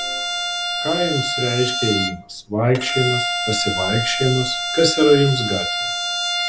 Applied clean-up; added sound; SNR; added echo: none; Bowed string instrument; 2 dB; none.